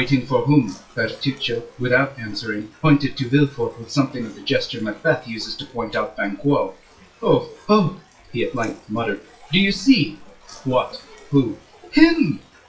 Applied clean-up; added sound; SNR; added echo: classical method WPE with log-MMSE.